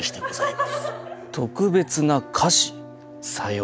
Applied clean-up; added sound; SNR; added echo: none; none; none; none.